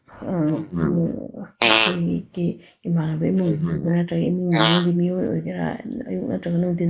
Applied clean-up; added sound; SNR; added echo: neural mask model Resemble Enhance denoiser.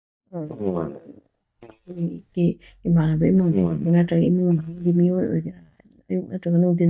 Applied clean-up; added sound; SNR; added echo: neural mask model DeepFilterNet 3.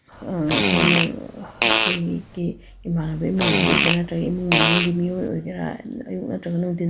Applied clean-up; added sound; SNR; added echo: none; Fart; -2 dB; none.